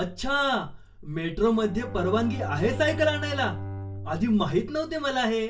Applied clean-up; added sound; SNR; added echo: none; Bowed string instrument; 10 dB; reverberation time 0.2 s.